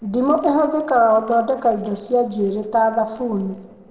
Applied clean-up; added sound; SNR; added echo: neural separator model SepFormer DNS4.